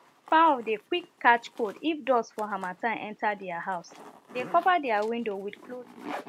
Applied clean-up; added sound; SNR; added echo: none; Zipper (clothing); 19 dB; none.